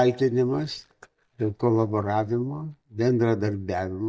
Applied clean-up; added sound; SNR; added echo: neural mask model DeepFilterNet 3.